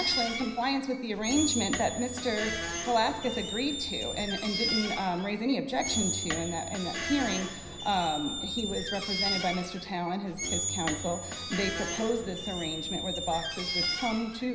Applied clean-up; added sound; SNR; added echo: none; Squeak; 3 dB; reverberation time 0.9 s.